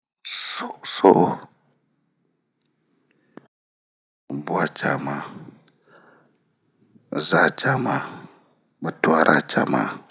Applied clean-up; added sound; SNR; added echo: none; none; none; none.